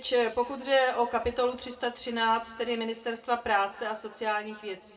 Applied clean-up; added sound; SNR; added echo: none; none; none; reverberation time 1.7 s.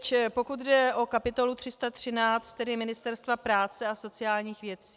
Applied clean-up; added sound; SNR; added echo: none; none; none; none.